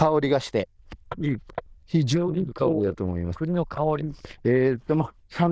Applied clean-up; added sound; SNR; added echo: neural diffusion model UNIVERSE++.